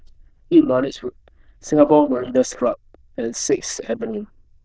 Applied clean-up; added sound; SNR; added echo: neural diffusion model UNIVERSE++.